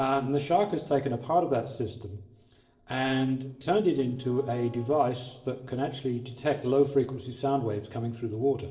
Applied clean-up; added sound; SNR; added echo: neural separator model SepFormer DNS4.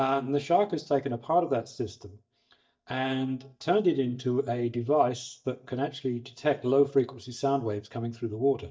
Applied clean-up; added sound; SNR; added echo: neural mask model DeepFilterNet 3.